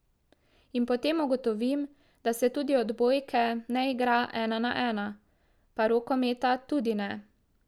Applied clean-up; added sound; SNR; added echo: none; none; none; none.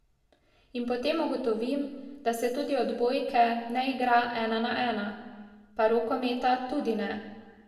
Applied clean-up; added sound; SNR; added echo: none; none; none; reverberation time 1.1 s.